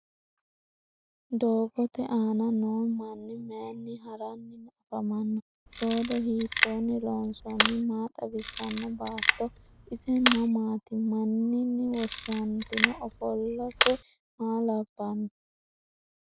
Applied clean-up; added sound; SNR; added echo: none; Camera; 1 dB; none.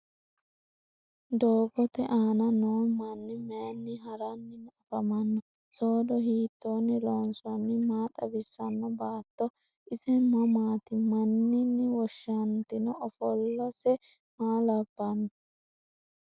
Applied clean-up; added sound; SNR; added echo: none; none; none; none.